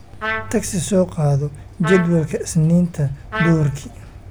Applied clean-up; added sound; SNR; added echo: none; Trumpet; 10 dB; none.